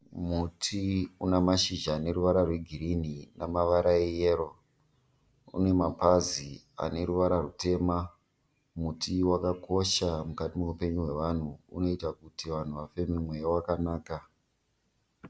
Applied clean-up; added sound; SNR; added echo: none; none; none; none.